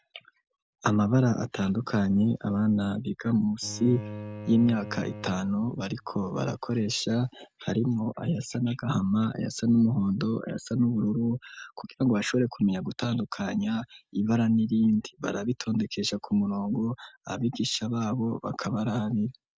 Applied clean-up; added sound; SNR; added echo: none; Bowed string instrument; 14 dB; none.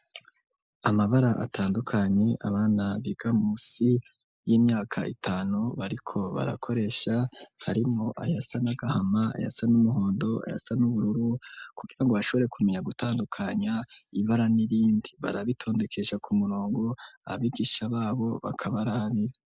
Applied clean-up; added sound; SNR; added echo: neural mask model Resemble Enhance denoiser.